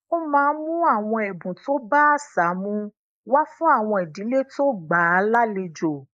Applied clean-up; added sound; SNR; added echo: neural mask model Resemble Enhance denoiser.